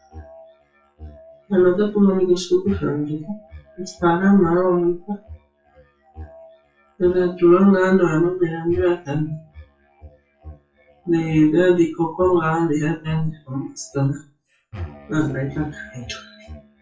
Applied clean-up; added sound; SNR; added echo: classical method WPE with log-MMSE.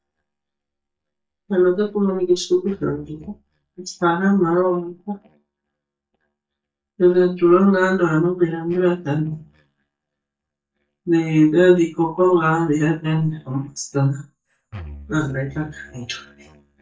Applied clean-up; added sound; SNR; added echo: neural mask model DeepFilterNet 3.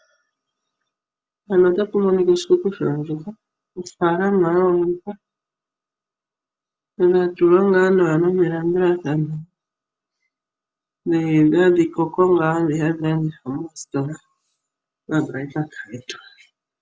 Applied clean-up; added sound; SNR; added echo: none; none; none; none.